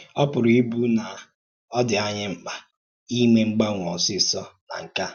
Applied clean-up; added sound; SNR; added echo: none; none; none; none.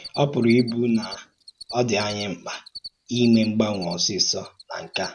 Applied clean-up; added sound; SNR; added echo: none; Cricket; 18 dB; none.